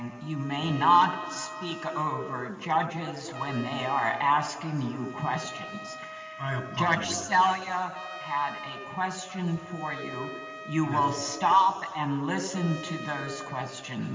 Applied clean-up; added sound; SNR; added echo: none; Trumpet; 14 dB; reverberation time 2.5 s.